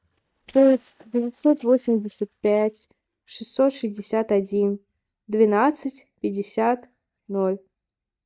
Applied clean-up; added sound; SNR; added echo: neural mask model DeepFilterNet 3.